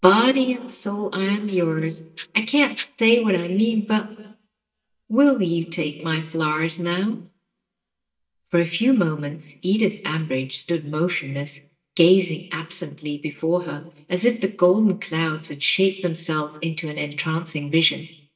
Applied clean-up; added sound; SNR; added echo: neural mask model DeepFilterNet 3.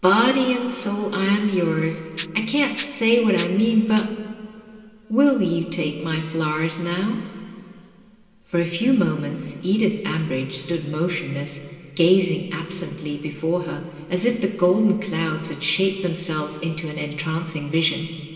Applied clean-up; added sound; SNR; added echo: none; Rattle (instrument); 18 dB; reverberation time 2.5 s.